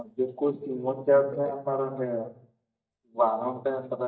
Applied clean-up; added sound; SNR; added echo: neural mask model DeepFilterNet 3.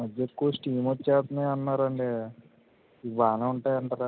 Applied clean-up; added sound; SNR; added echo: none; none; none; none.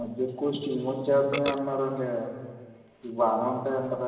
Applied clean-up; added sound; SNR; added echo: none; Burping, eructation; 14 dB; reverberation time 1.6 s.